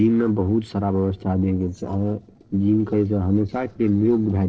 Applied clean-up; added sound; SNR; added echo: neural separator model SepFormer DNS4.